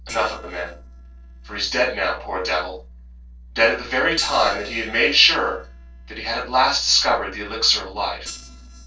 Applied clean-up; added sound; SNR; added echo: neural separator model SepFormer DNS4.